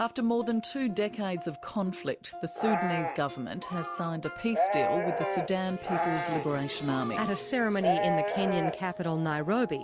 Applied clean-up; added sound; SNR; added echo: none; Livestock, farm animals, working animals; 1 dB; none.